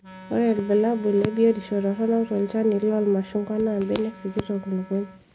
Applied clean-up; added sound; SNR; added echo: none; Wind instrument, woodwind instrument; 20 dB; none.